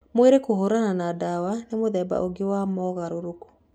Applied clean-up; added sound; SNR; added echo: none; none; none; none.